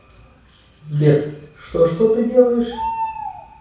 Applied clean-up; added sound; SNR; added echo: none; Bird; 13 dB; reverberation time 0.6 s.